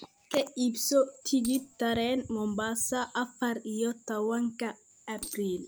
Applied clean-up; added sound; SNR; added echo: none; Coin (dropping); 12 dB; none.